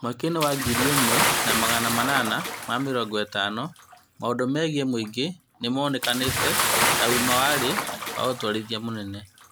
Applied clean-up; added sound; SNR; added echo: none; Bathtub (filling or washing) / Splash, splatter; 1 dB; none.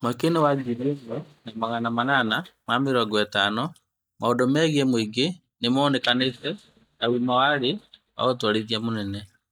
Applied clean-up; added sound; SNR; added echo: neural mask model DeepFilterNet 3.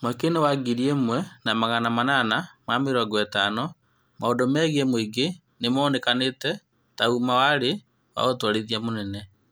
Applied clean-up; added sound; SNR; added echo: none; none; none; none.